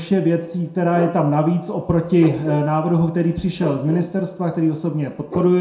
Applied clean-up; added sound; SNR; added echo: none; Bark; 14 dB; reverberation time 0.5 s.